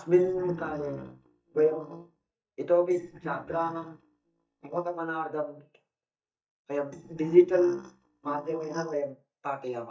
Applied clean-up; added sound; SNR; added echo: neural mask model DeepFilterNet 3.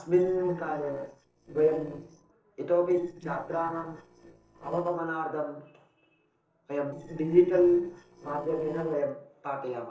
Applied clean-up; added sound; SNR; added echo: neural separator model SepFormer DNS4.